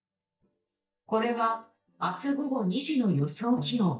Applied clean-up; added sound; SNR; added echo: neural mask model DeepFilterNet 3.